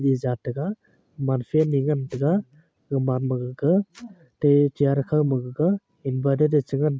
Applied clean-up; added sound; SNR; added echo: none; none; none; none.